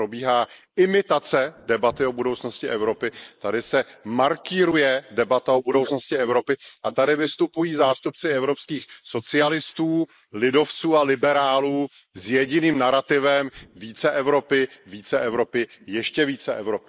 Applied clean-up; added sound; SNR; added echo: neural mask model Resemble Enhance denoiser.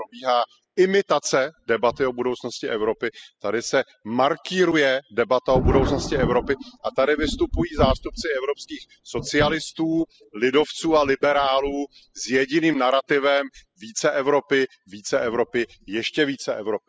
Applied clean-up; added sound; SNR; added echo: classical method spectral subtraction.